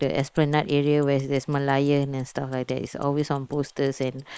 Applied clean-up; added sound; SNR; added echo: neural mask model Resemble Enhance denoiser.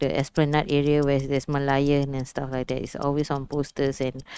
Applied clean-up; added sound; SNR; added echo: neural mask model RNNoise.